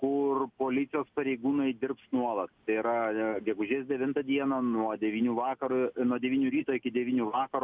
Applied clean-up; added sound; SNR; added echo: none; none; none; none.